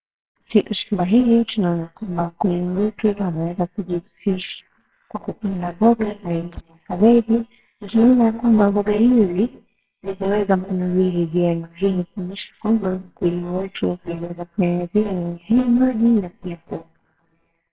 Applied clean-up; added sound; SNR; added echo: neural separator model SepFormer WHAMR!.